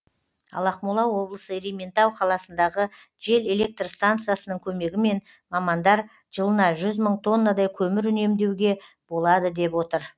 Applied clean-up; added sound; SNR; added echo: none; none; none; none.